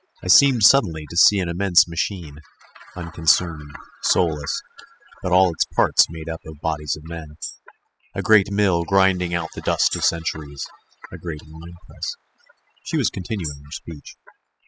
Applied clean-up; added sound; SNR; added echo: classical method spectral subtraction.